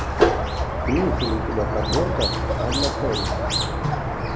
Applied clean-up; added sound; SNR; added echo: none; Squeak; -5 dB; none.